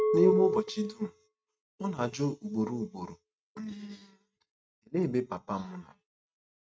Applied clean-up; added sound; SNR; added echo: neural mask model RNNoise.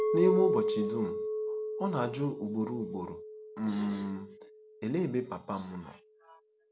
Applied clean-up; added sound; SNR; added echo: none; Chink, clink; 2 dB; none.